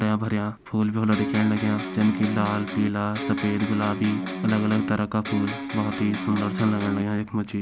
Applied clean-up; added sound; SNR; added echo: none; Electric guitar; 6 dB; none.